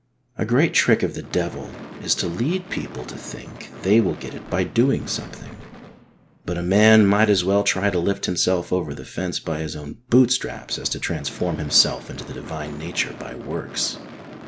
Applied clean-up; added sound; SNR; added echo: none; Gunshot, gunfire / Fireworks; 17 dB; none.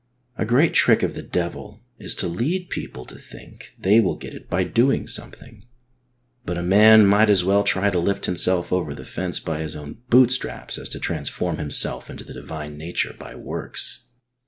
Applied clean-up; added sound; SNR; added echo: none; none; none; none.